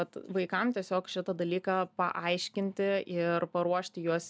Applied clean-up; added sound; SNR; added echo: none; none; none; none.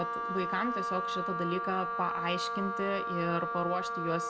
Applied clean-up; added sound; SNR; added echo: none; Wind instrument, woodwind instrument; 0 dB; reverberation time 0.3 s.